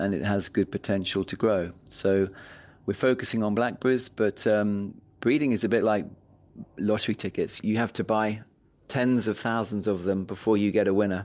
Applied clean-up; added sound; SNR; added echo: none; none; none; none.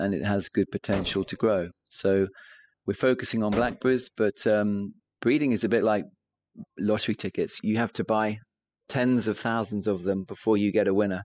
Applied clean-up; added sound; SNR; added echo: classical method spectral subtraction.